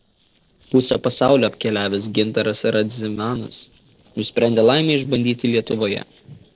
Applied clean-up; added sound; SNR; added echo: neural separator model SepFormer DNS4.